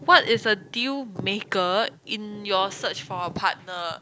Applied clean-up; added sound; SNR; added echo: none; none; none; none.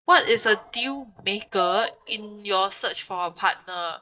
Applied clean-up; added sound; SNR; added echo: neural mask model DeepFilterNet 3.